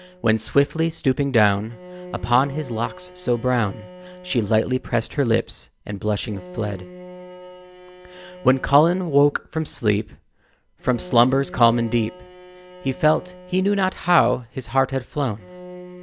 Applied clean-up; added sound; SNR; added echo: none; Bowed string instrument; 19 dB; none.